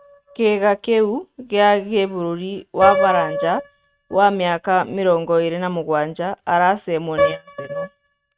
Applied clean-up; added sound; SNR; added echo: neural mask model RNNoise.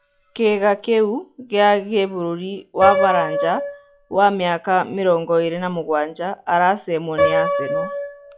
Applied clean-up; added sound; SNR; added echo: classical method log-MMSE.